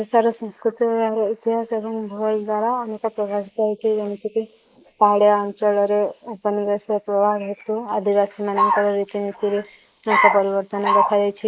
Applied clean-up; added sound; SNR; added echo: neural mask model Resemble Enhance denoiser.